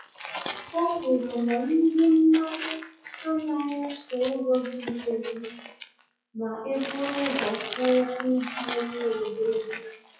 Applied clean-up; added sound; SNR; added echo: classical method WPE with log-MMSE.